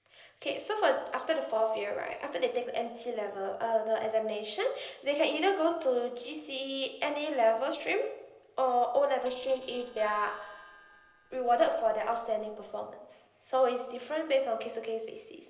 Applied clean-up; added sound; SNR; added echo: neural separator model SepFormer DNS4.